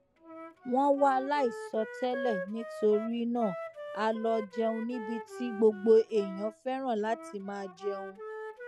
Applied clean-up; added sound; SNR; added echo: none; Wind instrument, woodwind instrument; 12 dB; none.